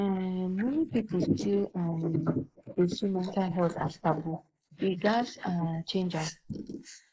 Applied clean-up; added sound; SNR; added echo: neural mask model Resemble Enhance denoiser.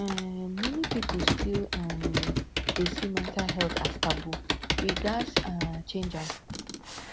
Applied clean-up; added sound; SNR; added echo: none; Computer keyboard; -2 dB; none.